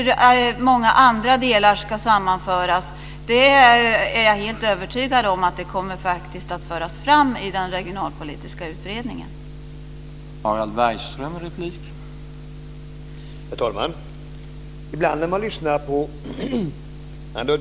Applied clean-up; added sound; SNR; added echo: none; none; none; none.